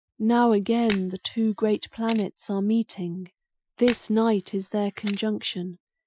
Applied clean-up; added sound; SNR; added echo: classical method Wiener filter.